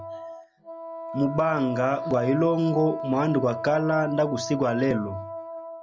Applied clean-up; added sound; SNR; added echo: none; Wind instrument, woodwind instrument; 9 dB; none.